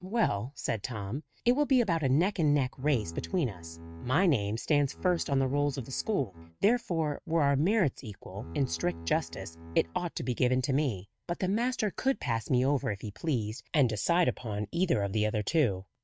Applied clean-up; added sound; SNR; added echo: neural mask model RNNoise.